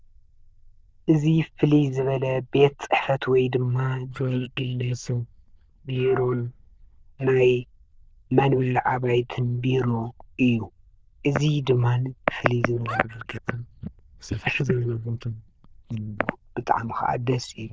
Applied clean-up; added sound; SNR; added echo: neural diffusion model UNIVERSE++.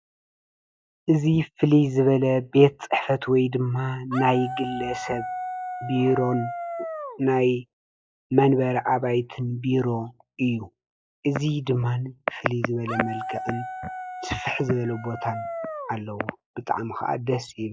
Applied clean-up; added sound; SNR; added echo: classical method log-MMSE.